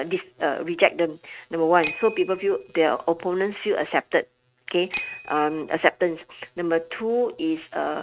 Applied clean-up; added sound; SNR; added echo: neural mask model RNNoise.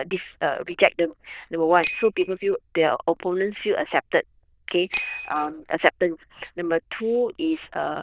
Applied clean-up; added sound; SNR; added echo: neural diffusion model UNIVERSE++.